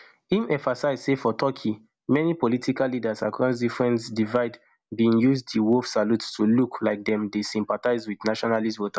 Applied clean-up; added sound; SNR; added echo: none; none; none; none.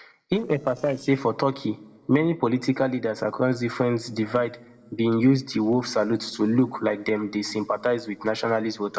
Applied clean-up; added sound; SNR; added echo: neural separator model SepFormer DNS4.